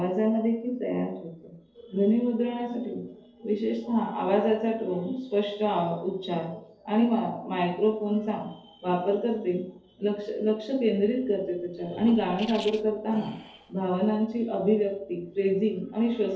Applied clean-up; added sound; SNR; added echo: neural separator model SepFormer DNS4.